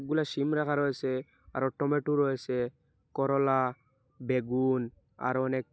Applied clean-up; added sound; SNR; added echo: none; none; none; none.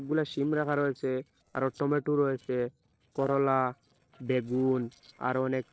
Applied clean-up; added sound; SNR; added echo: neural separator model SepFormer DNS4.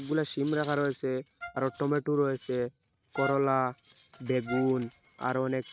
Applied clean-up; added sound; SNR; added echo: neural mask model RNNoise.